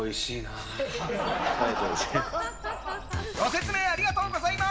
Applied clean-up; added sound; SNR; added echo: none; Bird vocalization, bird call, bird song; 14 dB; none.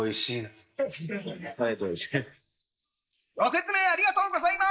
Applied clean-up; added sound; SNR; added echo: neural mask model Resemble Enhance denoiser.